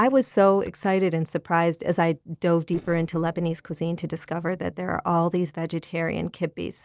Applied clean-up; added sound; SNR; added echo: neural separator model SepFormer DNS4.